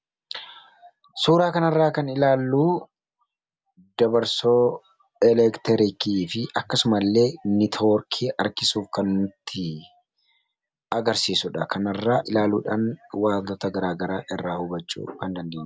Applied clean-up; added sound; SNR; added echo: none; none; none; none.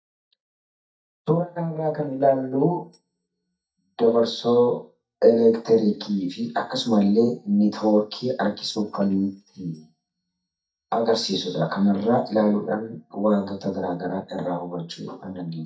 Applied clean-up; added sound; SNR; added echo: neural mask model DeepFilterNet 3.